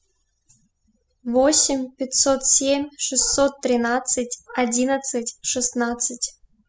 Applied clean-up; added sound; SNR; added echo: classical method spectral subtraction.